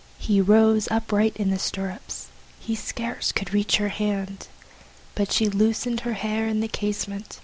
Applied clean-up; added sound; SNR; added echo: none; none; none; none.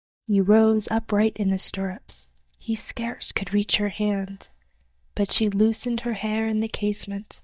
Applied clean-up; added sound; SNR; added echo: neural mask model DeepFilterNet 3.